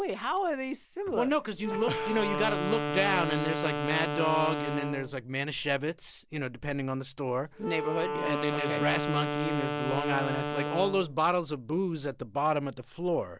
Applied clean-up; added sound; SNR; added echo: none; Wind instrument, woodwind instrument; 4 dB; none.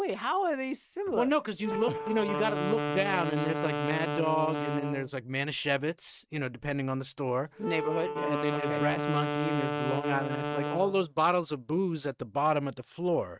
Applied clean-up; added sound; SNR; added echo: neural mask model RNNoise.